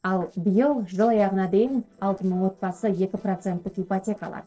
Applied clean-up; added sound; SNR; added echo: neural separator model SepFormer DNS4.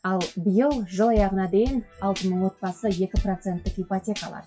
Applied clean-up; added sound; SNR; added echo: classical method WPE with log-MMSE.